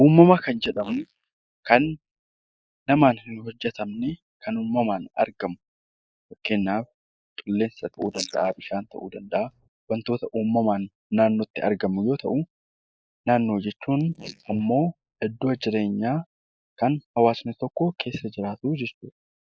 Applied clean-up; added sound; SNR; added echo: neural mask model Resemble Enhance denoiser.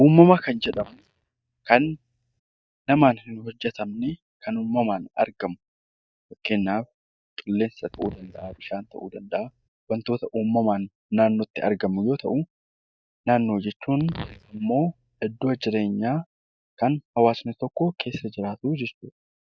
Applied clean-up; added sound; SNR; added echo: neural mask model DeepFilterNet 3.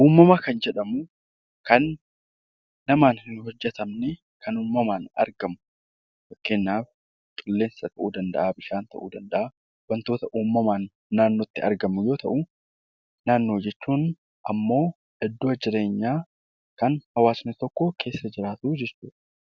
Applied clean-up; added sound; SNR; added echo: none; none; none; none.